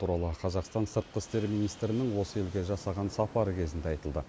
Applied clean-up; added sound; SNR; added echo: none; Fixed-wing aircraft, airplane; 18 dB; none.